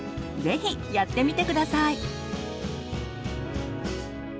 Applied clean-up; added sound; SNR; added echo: none; Guitar; 9 dB; none.